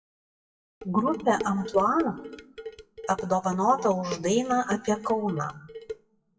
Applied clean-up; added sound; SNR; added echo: classical method WPE with log-MMSE.